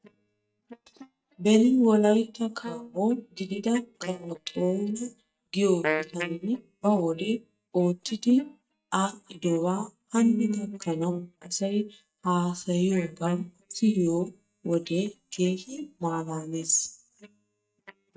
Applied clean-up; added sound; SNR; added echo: neural mask model DeepFilterNet 3.